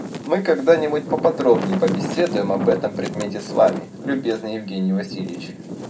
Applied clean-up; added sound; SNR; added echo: none; Wind; 9 dB; reverberation time 0.3 s.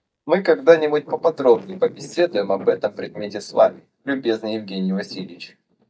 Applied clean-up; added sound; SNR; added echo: neural mask model DeepFilterNet 3.